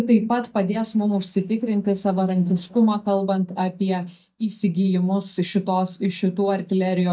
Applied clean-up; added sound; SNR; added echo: neural mask model DeepFilterNet 3.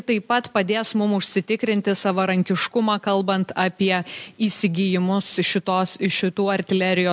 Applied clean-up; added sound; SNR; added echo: none; none; none; none.